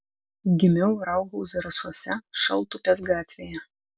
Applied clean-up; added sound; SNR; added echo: none; none; none; none.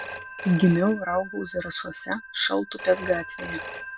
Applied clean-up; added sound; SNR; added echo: none; Telephone; 12 dB; none.